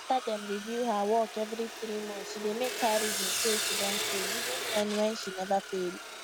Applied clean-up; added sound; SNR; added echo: none; Sawing; 3 dB; none.